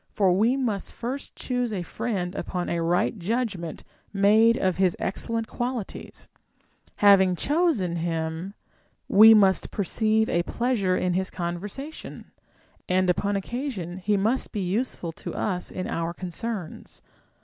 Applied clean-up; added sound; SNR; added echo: none; none; none; none.